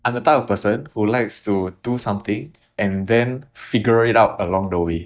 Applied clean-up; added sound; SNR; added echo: neural mask model DeepFilterNet 3.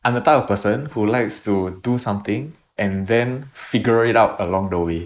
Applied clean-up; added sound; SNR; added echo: neural mask model Resemble Enhance denoiser.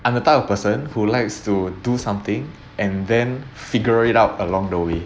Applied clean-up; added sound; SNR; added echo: none; none; none; none.